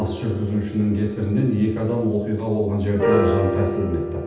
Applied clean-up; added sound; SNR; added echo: none; Piano; 5 dB; reverberation time 0.8 s.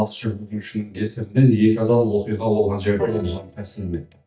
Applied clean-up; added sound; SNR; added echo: neural mask model DeepFilterNet 3.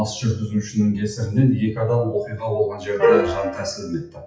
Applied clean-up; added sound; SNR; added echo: classical method WPE with log-MMSE.